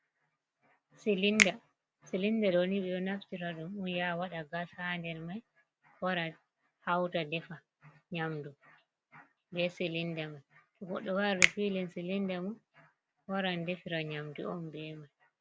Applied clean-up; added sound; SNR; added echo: none; Finger snapping; 0 dB; none.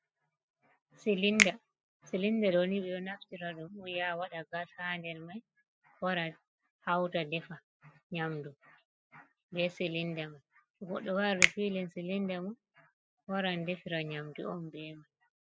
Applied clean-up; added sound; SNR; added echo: classical method spectral subtraction.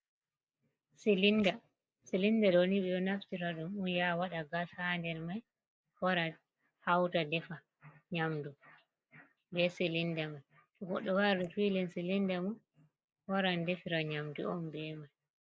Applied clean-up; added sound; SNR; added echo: neural mask model Resemble Enhance denoiser.